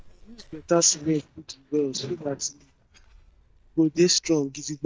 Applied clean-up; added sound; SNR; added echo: neural mask model DeepFilterNet 3.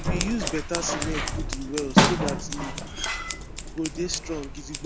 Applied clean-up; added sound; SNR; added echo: none; Scissors; -5 dB; none.